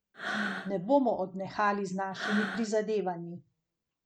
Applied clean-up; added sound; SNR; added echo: none; Breathing; 7 dB; none.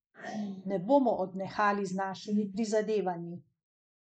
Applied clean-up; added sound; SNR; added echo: neural mask model Resemble Enhance denoiser.